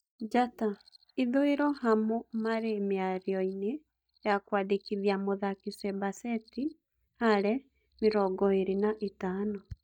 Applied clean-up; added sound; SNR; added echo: neural mask model DeepFilterNet 3.